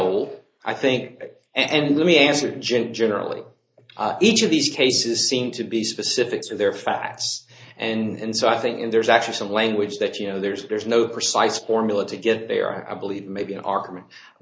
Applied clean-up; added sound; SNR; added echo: neural mask model Resemble Enhance denoiser.